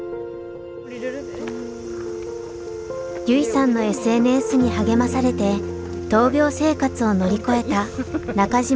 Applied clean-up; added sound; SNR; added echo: none; none; none; none.